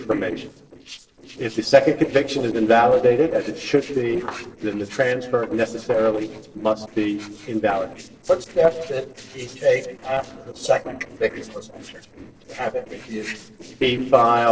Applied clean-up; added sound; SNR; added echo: neural separator model SepFormer DNS4.